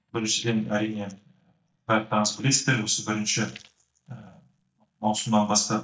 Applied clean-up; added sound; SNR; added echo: neural mask model DeepFilterNet 3.